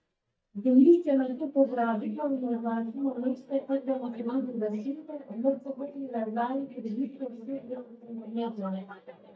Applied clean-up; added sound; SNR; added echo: neural mask model DeepFilterNet 3.